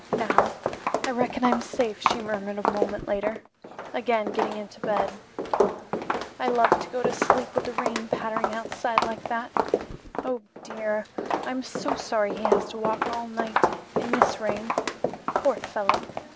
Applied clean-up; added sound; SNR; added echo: none; Walk, footsteps; -2 dB; none.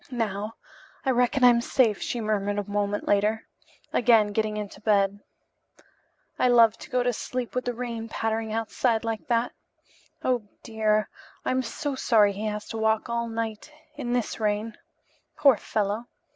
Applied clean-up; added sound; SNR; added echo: none; none; none; none.